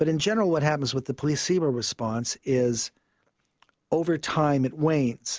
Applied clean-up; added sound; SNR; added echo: none; none; none; none.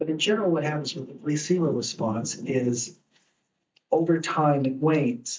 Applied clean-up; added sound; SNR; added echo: neural mask model DeepFilterNet 3.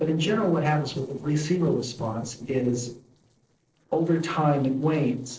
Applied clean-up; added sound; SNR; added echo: neural separator model SepFormer DNS4.